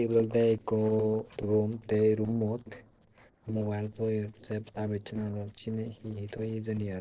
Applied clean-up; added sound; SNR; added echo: neural separator model SepFormer DNS4.